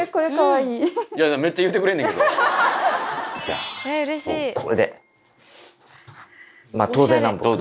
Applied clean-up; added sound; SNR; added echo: none; none; none; none.